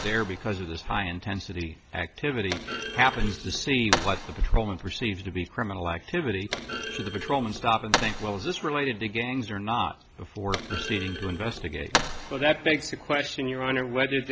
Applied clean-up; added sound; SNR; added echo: none; Thump, thud; 7 dB; none.